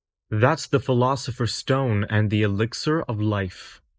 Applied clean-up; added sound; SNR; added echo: neural mask model Resemble Enhance denoiser.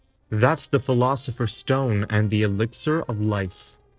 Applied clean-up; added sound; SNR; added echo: neural separator model SepFormer DNS4.